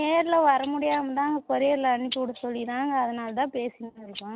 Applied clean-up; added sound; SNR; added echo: none; none; none; none.